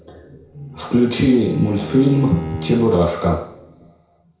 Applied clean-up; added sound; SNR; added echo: none; Bowed string instrument; 14 dB; reverberation time 0.5 s.